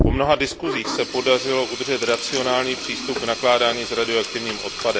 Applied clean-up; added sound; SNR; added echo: none; Sink (filling or washing); 5 dB; none.